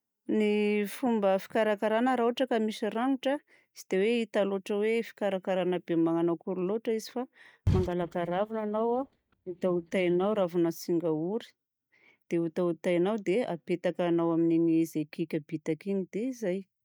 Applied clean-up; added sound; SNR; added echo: neural mask model DeepFilterNet 3.